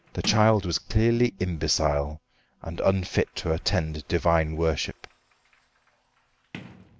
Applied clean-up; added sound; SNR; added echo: none; Sliding door; 20 dB; none.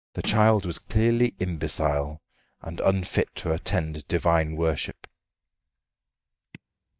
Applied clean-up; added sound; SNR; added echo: neural mask model DeepFilterNet 3.